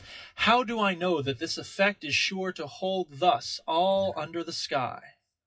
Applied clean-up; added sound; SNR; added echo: classical method WPE with log-MMSE.